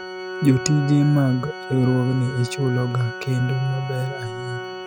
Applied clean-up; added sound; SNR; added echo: none; Organ; 11 dB; none.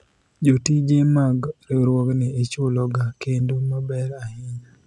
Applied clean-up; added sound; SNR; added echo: none; none; none; none.